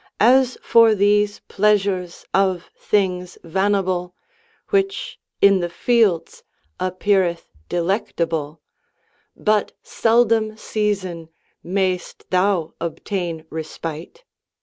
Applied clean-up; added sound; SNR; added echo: none; none; none; none.